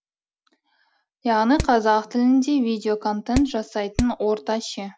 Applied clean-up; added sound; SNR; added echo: none; Hammer; 5 dB; none.